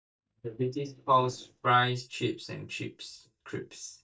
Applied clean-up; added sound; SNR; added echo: neural mask model DeepFilterNet 3.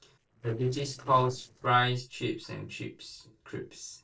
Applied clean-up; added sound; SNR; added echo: neural separator model SepFormer DNS4.